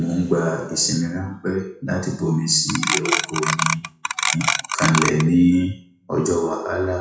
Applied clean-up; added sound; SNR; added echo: classical method WPE with log-MMSE.